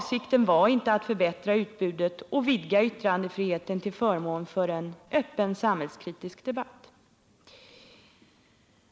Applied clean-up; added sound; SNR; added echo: none; none; none; none.